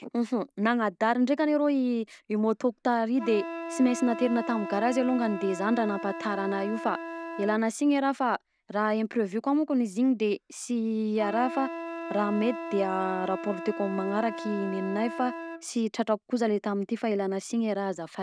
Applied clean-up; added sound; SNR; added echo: none; Wind instrument, woodwind instrument; 12 dB; none.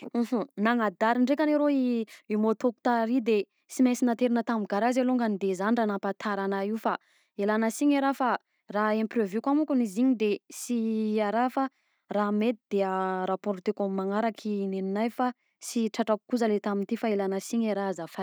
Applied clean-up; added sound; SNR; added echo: none; none; none; none.